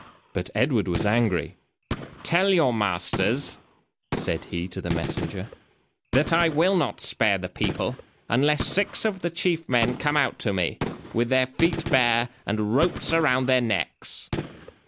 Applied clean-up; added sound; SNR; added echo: none; Gunshot, gunfire; 10 dB; none.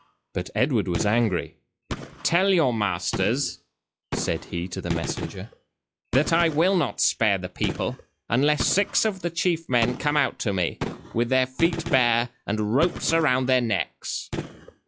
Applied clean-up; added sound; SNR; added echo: classical method log-MMSE.